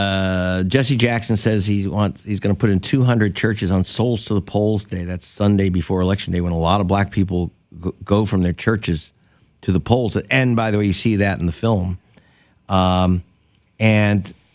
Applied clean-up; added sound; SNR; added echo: none; none; none; none.